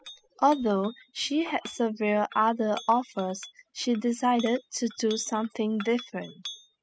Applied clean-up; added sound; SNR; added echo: classical method spectral subtraction.